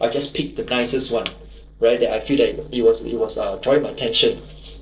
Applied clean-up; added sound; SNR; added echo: neural separator model SepFormer DNS4.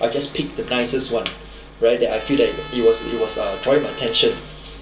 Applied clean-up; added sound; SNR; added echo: none; Trumpet; 16 dB; reverberation time 0.2 s.